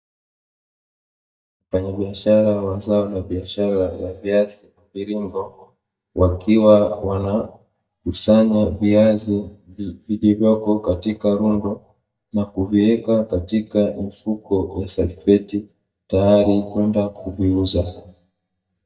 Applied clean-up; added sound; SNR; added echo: neural mask model DeepFilterNet 3.